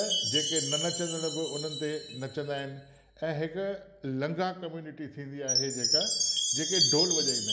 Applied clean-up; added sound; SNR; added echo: none; Chime; -2 dB; none.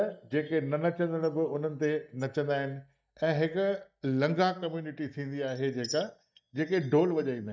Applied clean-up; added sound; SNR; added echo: neural mask model DeepFilterNet 3.